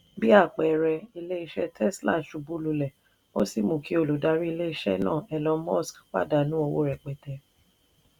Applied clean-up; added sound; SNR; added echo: none; none; none; none.